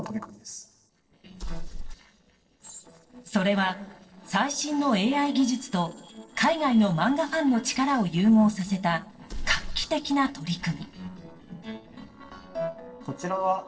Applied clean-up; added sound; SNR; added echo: neural separator model SepFormer DNS4.